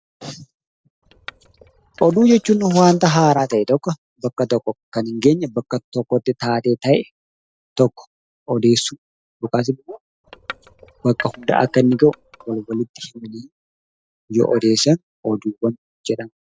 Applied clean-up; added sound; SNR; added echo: neural separator model SepFormer DNS4.